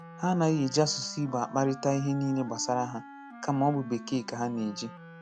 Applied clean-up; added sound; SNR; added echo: none; Wind instrument, woodwind instrument; 16 dB; none.